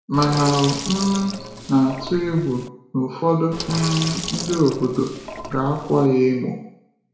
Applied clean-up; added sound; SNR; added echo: none; Sink (filling or washing); 10 dB; reverberation time 0.6 s.